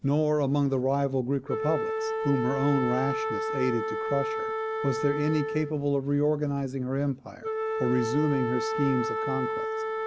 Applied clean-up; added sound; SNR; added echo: none; Wind instrument, woodwind instrument; 3 dB; none.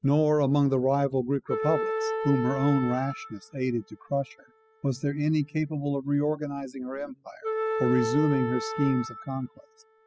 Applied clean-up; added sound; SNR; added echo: classical method spectral subtraction.